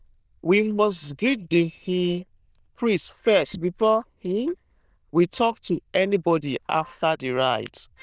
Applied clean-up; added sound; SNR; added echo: neural diffusion model UNIVERSE++.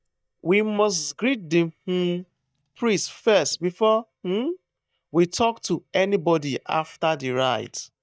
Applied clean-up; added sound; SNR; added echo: neural mask model DeepFilterNet 3.